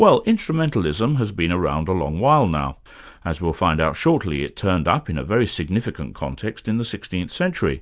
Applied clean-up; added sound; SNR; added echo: none; none; none; none.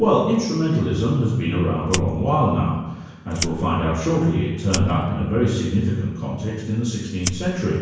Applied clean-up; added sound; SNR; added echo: none; Fire; 15 dB; reverberation time 1.0 s.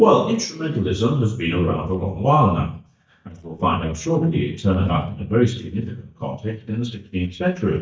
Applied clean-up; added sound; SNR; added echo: neural mask model DeepFilterNet 3.